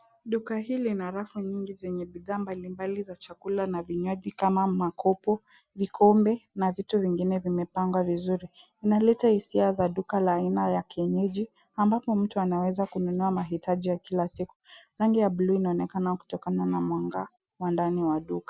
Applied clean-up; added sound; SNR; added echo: none; none; none; none.